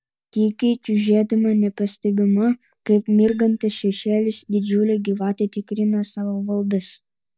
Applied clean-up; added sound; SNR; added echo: neural mask model DeepFilterNet 3.